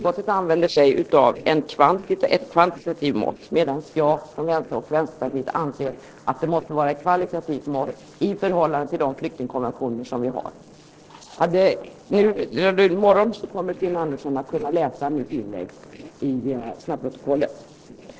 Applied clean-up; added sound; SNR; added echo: neural separator model SepFormer DNS4.